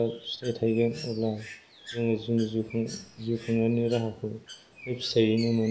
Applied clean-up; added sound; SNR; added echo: neural mask model Resemble Enhance denoiser.